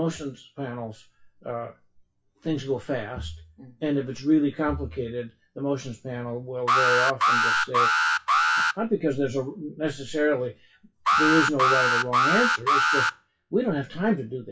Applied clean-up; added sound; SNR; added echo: classical method WPE with log-MMSE.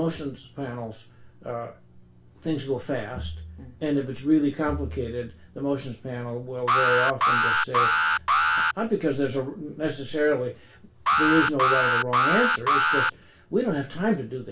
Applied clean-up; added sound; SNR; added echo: none; Alarm; -4 dB; reverberation time 0.3 s.